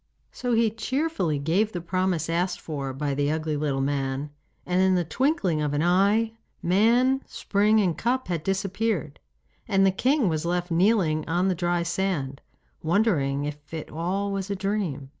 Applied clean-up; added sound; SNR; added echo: none; none; none; none.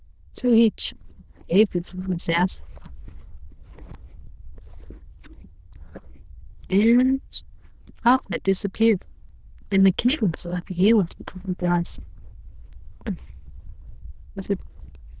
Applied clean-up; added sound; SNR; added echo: neural diffusion model UNIVERSE++.